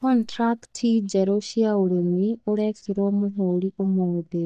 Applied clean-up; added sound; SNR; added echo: neural mask model DeepFilterNet 3.